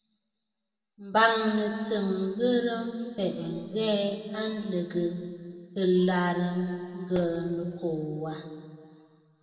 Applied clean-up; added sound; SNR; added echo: none; none; none; reverberation time 2.2 s.